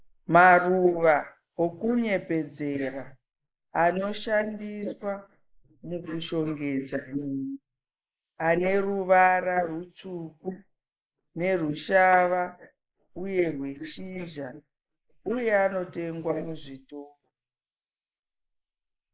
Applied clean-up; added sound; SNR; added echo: neural mask model Resemble Enhance denoiser.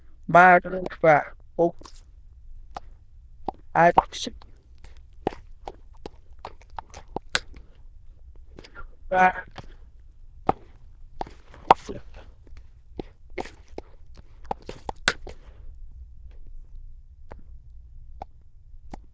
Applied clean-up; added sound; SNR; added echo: neural diffusion model UNIVERSE++.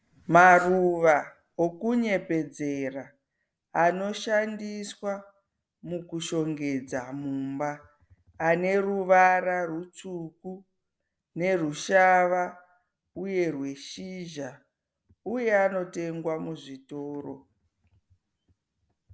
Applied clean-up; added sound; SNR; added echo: none; none; none; none.